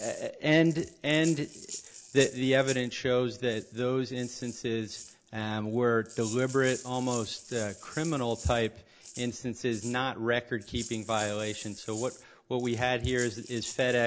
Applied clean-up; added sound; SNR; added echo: none; Rattle (instrument); 16 dB; none.